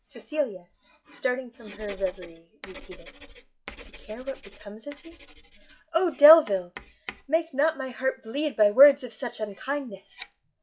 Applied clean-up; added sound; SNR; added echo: classical method log-MMSE.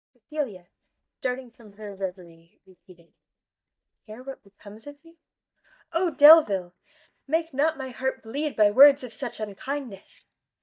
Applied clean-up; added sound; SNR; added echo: neural mask model DeepFilterNet 3.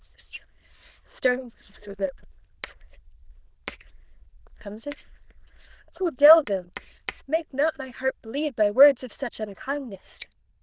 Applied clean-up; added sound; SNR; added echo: neural diffusion model UNIVERSE++.